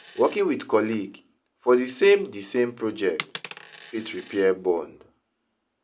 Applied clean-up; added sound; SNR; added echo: none; Coin (dropping); 19 dB; none.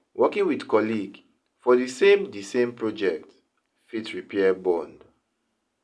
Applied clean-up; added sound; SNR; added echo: none; none; none; none.